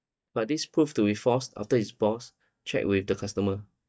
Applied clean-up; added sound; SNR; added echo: neural mask model DeepFilterNet 3.